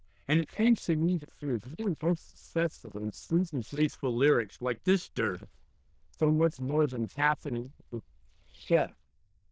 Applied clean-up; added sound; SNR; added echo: neural diffusion model UNIVERSE++.